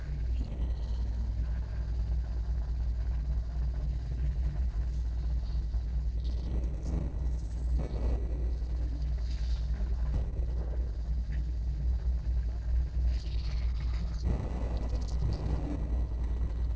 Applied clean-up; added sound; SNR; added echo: neural separator model SepFormer DNS4.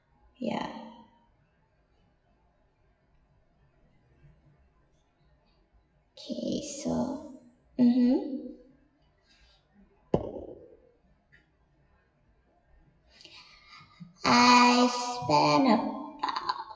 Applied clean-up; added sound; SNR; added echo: classical method WPE with log-MMSE.